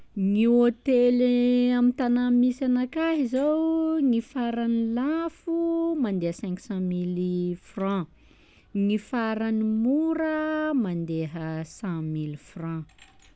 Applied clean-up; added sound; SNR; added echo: none; none; none; none.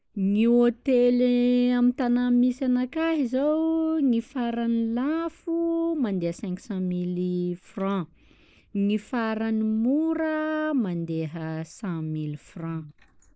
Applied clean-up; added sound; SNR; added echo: neural mask model Resemble Enhance denoiser.